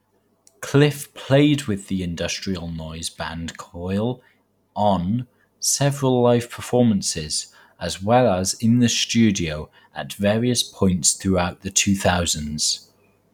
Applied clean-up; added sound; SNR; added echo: none; none; none; none.